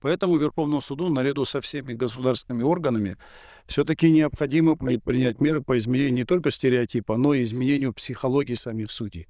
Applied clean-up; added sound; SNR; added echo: neural diffusion model UNIVERSE++.